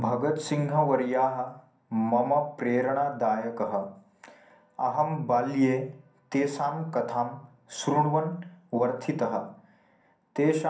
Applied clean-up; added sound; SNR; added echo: none; none; none; reverberation time 0.6 s.